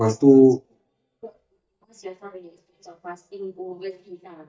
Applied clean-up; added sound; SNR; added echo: neural mask model DeepFilterNet 3.